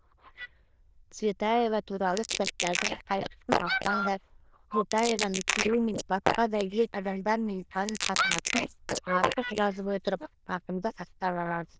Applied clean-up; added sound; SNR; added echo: neural diffusion model UNIVERSE++.